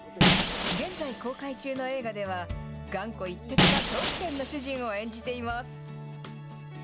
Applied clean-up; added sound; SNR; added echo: none; Shatter; -4 dB; none.